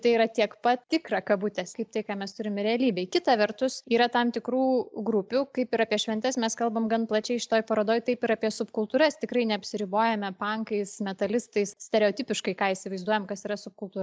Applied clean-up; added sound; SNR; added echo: none; none; none; none.